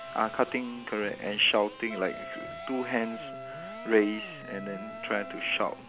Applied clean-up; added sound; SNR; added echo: none; Wind instrument, woodwind instrument + Electric guitar; 12 dB; none.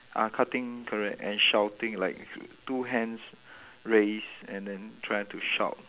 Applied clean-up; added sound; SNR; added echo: none; none; none; none.